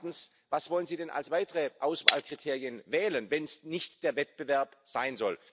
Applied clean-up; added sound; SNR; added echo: none; Shatter; 3 dB; none.